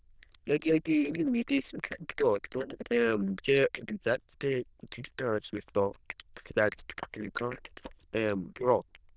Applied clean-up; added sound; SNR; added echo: neural diffusion model UNIVERSE++.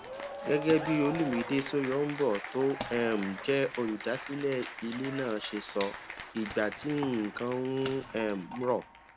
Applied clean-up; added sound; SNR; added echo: none; Applause / Cheering + Wood; 10 dB; none.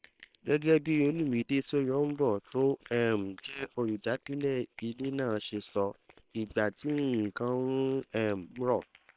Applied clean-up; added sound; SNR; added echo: neural separator model SepFormer WHAM!.